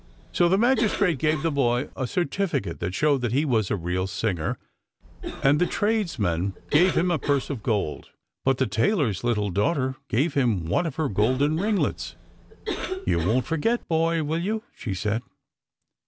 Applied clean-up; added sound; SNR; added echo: none; Cough; 13 dB; none.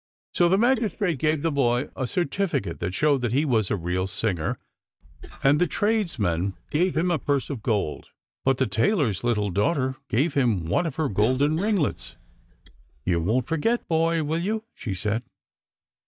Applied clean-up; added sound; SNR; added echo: neural mask model DeepFilterNet 3.